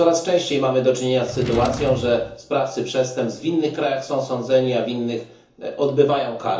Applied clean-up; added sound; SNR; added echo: none; Drawer open or close; 9 dB; reverberation time 0.7 s.